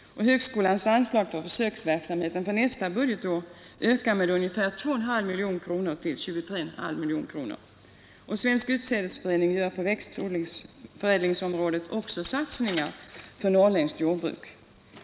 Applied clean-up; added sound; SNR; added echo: none; none; none; none.